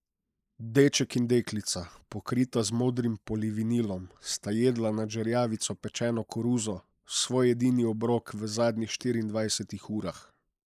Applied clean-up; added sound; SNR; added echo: neural mask model Resemble Enhance denoiser.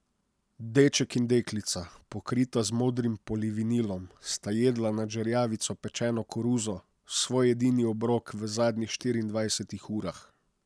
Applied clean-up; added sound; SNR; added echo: none; none; none; none.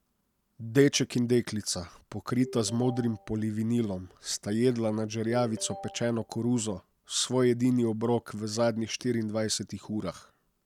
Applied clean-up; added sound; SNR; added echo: none; Ringtone; 16 dB; none.